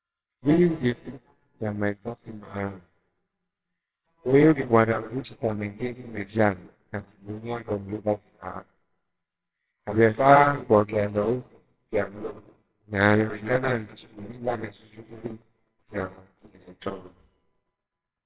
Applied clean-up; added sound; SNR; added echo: neural separator model SepFormer WHAMR!.